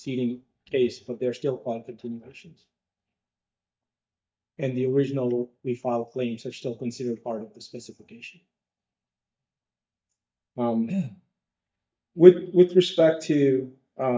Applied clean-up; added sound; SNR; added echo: neural mask model DeepFilterNet 3.